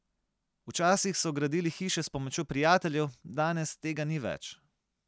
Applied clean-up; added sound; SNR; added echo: none; none; none; none.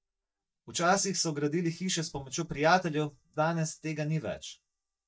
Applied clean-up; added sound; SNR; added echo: neural mask model DeepFilterNet 3.